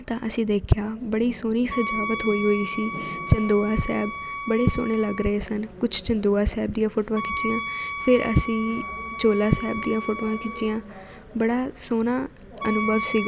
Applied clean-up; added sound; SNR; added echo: none; Wind instrument, woodwind instrument; 9 dB; none.